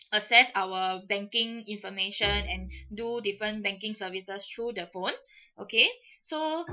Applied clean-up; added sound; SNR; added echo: classical method Wiener filter.